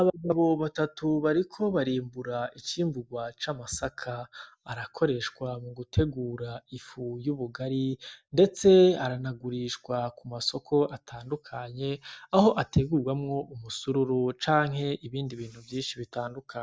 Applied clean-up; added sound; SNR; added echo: none; none; none; none.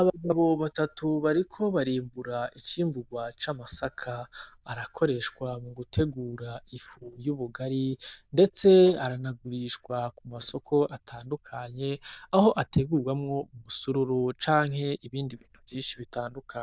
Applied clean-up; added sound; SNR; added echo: neural diffusion model UNIVERSE++.